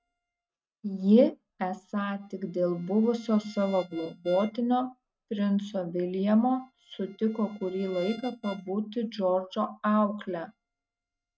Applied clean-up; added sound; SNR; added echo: neural mask model RNNoise.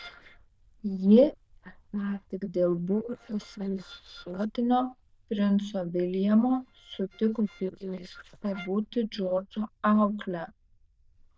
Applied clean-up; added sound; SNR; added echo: neural diffusion model UNIVERSE++.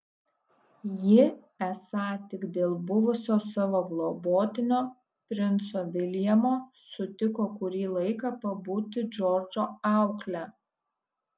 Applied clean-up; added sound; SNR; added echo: none; none; none; none.